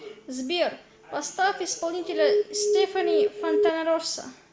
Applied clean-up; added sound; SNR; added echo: none; Alarm; -4 dB; none.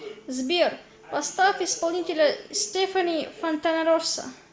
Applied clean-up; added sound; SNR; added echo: none; none; none; none.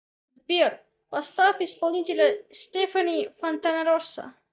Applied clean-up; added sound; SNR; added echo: neural mask model DeepFilterNet 3.